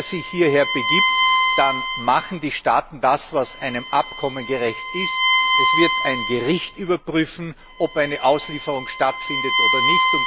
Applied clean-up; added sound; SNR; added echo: none; Bowed string instrument; 0 dB; none.